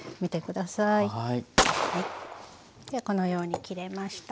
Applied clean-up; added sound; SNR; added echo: none; Gunshot, gunfire; -1 dB; none.